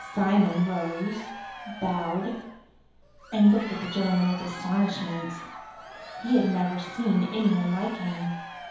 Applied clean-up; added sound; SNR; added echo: none; Crowd; 14 dB; reverberation time 2.2 s.